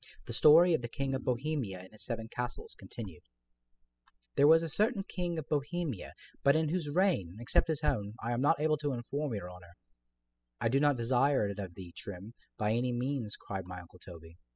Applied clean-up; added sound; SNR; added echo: classical method spectral subtraction.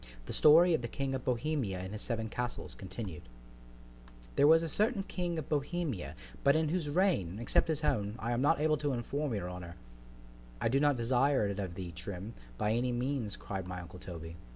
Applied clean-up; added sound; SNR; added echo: none; none; none; none.